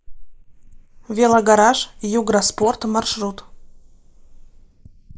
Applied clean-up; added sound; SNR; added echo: neural mask model Resemble Enhance denoiser.